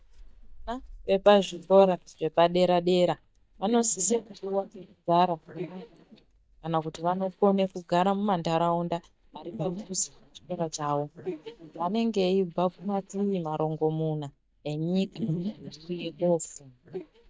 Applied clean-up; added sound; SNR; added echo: neural mask model DeepFilterNet 3.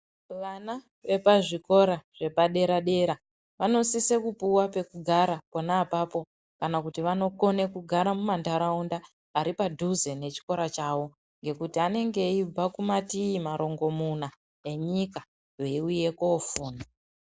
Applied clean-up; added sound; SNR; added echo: none; none; none; none.